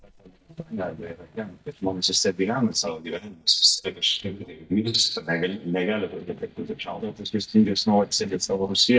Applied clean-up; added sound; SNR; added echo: neural mask model DeepFilterNet 3.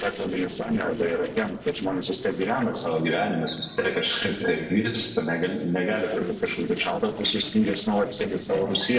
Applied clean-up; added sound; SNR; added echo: neural separator model SepFormer DNS4.